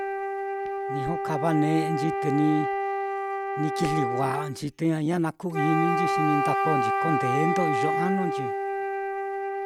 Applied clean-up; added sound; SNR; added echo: none; Wind instrument, woodwind instrument; -1 dB; none.